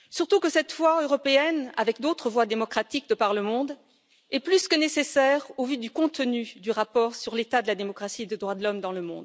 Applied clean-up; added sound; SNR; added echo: none; none; none; none.